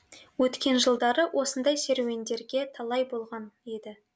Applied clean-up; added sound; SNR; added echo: none; none; none; none.